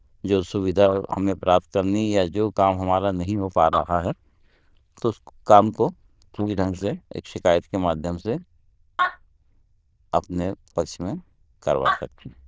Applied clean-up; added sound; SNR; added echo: neural diffusion model UNIVERSE++.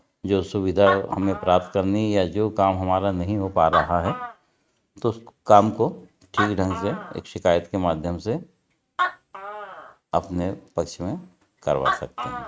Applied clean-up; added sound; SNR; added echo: neural mask model RNNoise.